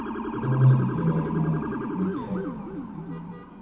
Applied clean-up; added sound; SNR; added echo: none; Motor vehicle (road) / Siren; 5 dB; reverberation time 1.0 s.